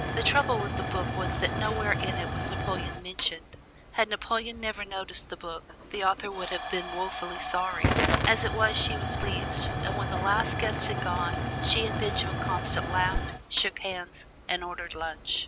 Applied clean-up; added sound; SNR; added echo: none; Tick / Hiss / Explosion / Fire; 1 dB; none.